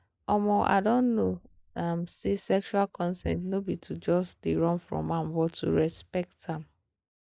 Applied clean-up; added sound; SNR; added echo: neural mask model Resemble Enhance denoiser.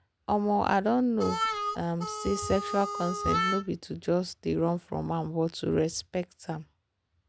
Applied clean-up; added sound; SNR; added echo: none; Harmonica; 3 dB; none.